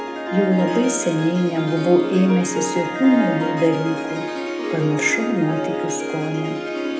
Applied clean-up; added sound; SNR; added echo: none; Harp; 4 dB; reverberation time 0.7 s.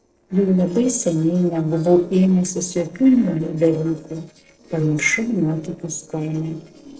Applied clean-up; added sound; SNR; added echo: neural separator model SepFormer DNS4.